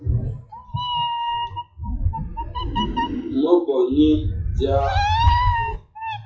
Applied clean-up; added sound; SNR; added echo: classical method WPE with log-MMSE.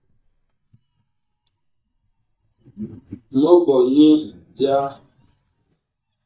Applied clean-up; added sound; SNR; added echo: neural mask model DeepFilterNet 3.